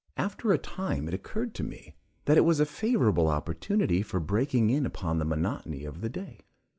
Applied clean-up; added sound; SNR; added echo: none; none; none; none.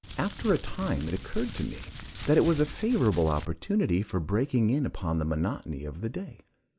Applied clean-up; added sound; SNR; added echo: none; Crumpling, crinkling; 11 dB; none.